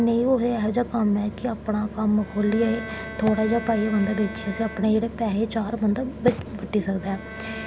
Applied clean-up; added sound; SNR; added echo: none; Bowed string instrument; 16 dB; none.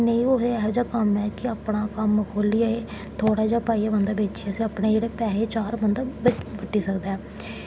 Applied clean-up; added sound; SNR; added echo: none; none; none; none.